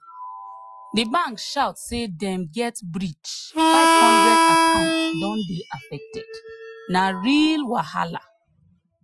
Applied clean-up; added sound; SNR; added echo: classical method Wiener filter.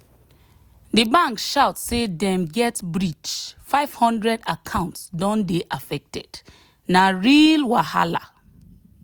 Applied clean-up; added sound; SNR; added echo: none; none; none; none.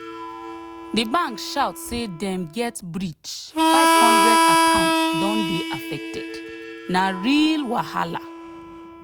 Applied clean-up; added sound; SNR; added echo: none; Harmonica; -3 dB; none.